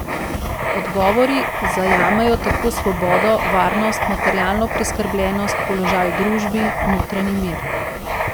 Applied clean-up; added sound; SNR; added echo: none; Writing; 1 dB; none.